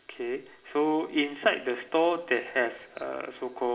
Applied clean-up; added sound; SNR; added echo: none; none; none; reverberation time 2.6 s.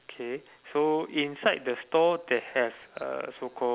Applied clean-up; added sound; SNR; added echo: none; none; none; none.